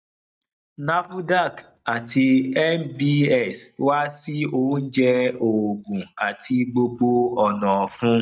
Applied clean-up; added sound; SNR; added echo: neural mask model DeepFilterNet 3.